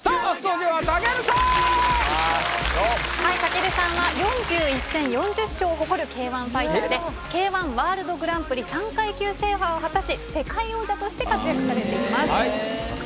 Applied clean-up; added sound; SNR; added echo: none; Burping, eructation; 7 dB; none.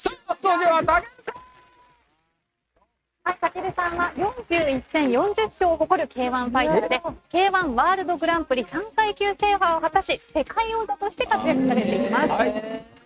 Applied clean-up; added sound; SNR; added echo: neural mask model RNNoise.